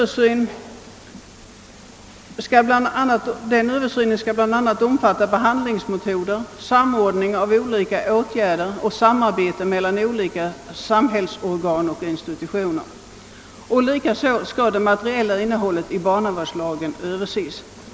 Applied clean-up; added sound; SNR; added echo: none; none; none; none.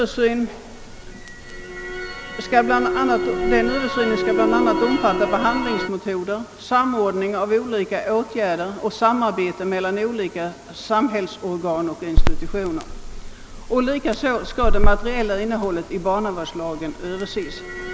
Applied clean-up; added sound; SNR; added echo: none; Crackle; 1 dB; none.